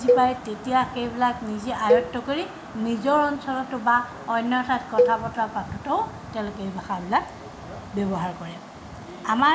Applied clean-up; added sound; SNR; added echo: none; Cowbell; 2 dB; none.